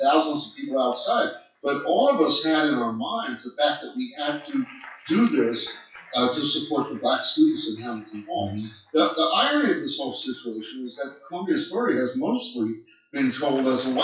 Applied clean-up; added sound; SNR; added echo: classical method WPE with log-MMSE.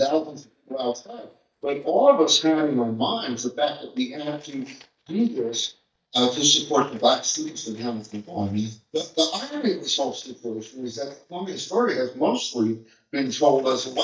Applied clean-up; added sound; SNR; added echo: neural mask model DeepFilterNet 3.